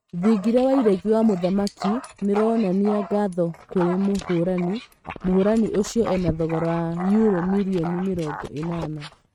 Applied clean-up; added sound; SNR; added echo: neural mask model RNNoise.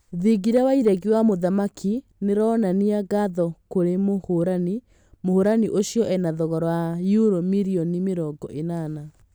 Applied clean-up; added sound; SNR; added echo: none; none; none; none.